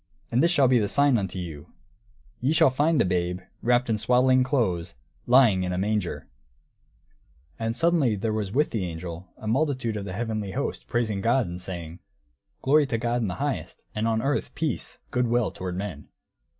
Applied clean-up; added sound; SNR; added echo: none; none; none; none.